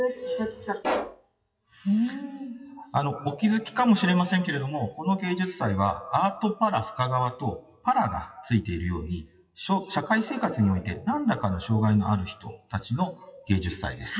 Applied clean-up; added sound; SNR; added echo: classical method WPE with log-MMSE.